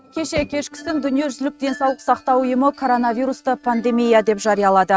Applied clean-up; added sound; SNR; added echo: neural mask model RNNoise.